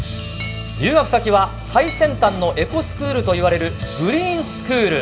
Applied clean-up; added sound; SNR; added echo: none; Glass; 16 dB; reverberation time 1.6 s.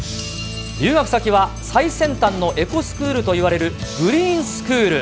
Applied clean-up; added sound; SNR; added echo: none; none; none; none.